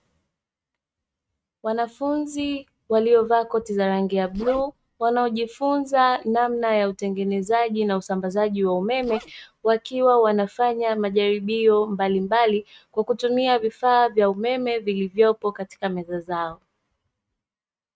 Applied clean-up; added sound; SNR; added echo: neural mask model RNNoise.